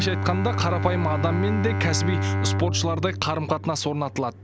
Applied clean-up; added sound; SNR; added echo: none; Bowed string instrument; 0 dB; none.